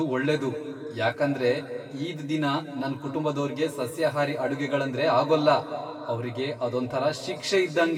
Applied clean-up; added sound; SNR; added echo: none; none; none; reverberation time 2.4 s.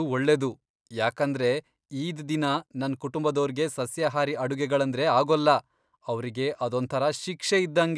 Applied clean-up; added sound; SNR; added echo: none; none; none; none.